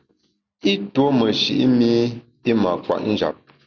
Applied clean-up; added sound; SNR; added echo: none; none; none; none.